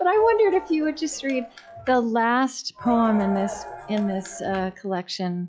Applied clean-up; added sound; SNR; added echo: classical method log-MMSE.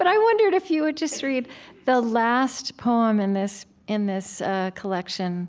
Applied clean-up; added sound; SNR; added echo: none; none; none; none.